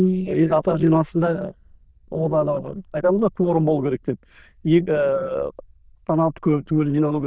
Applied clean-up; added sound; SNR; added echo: neural diffusion model UNIVERSE++.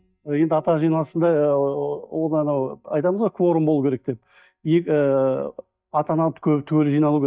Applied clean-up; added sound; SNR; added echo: neural mask model DeepFilterNet 3.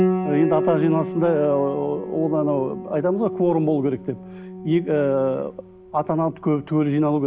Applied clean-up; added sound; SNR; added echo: none; Piano; 7 dB; none.